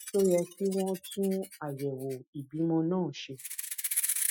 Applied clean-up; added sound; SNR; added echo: classical method Wiener filter.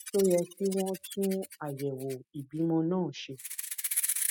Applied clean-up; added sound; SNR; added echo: classical method spectral subtraction.